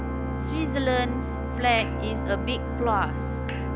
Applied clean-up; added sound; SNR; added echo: none; Organ + Musical instrument; 0 dB; none.